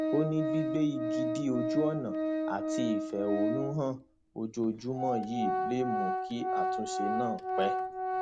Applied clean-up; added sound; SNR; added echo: none; Organ; -1 dB; none.